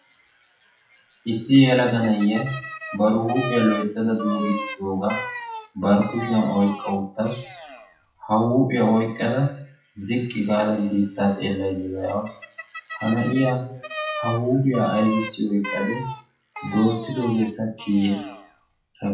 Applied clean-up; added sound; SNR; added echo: classical method WPE with log-MMSE.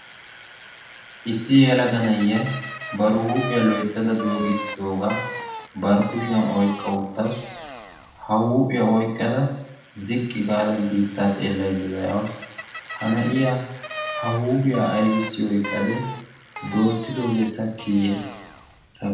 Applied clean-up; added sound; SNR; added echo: none; Bicycle; 11 dB; reverberation time 0.8 s.